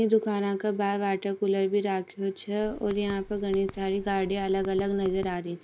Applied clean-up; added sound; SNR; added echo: none; Typing; 16 dB; none.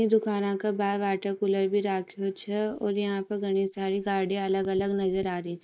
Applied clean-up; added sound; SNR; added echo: neural mask model Resemble Enhance denoiser.